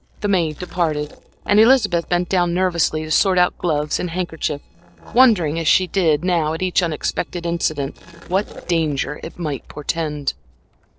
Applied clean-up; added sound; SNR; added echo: neural separator model SepFormer DNS4.